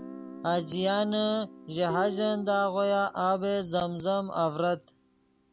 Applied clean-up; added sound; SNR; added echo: none; Guitar + Dishes, pots, and pans; 15 dB; none.